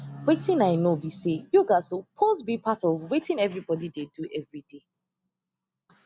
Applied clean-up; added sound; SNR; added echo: none; none; none; none.